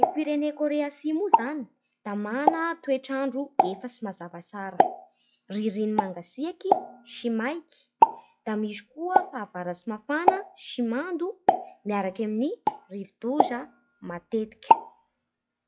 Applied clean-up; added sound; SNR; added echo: classical method log-MMSE.